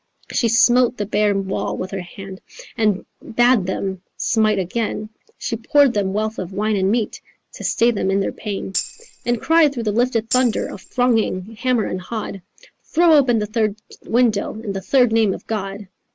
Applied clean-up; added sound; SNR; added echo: none; Tambourine; 12 dB; none.